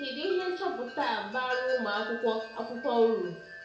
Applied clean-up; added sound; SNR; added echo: none; Wind chime; 12 dB; reverberation time 0.6 s.